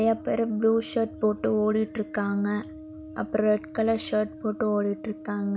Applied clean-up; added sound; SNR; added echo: none; Brass instrument; 16 dB; none.